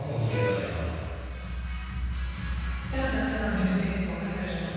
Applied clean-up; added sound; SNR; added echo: none; Bowed string instrument; 8 dB; reverberation time 2.2 s.